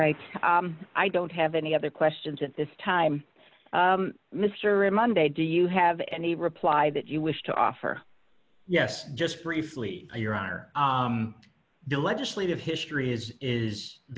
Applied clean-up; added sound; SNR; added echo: none; none; none; none.